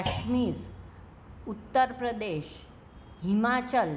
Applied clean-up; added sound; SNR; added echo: none; Thump, thud; 12 dB; none.